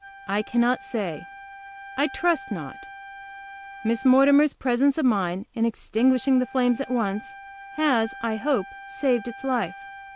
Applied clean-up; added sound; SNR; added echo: none; Wind instrument, woodwind instrument; 17 dB; none.